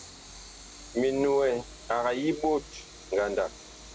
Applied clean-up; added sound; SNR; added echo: none; Train; 17 dB; none.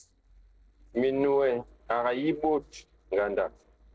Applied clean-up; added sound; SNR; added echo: neural separator model SepFormer DNS4.